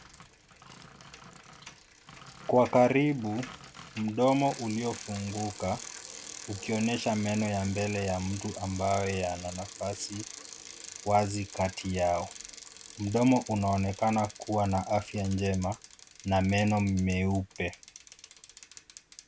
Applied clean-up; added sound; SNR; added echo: none; Bicycle; 16 dB; none.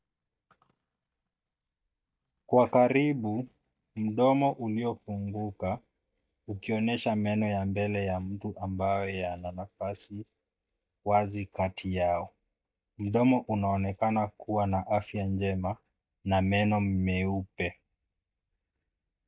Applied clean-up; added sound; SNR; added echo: neural mask model DeepFilterNet 3.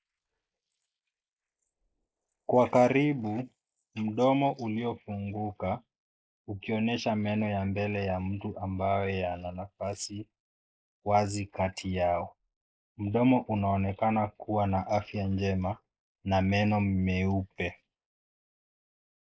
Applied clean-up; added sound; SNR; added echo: neural mask model Resemble Enhance denoiser.